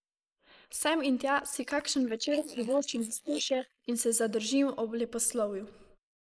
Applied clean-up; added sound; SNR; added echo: neural mask model Resemble Enhance denoiser.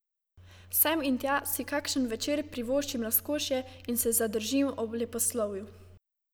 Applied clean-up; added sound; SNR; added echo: none; none; none; none.